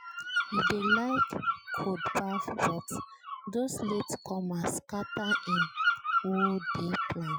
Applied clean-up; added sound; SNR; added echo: classical method Wiener filter.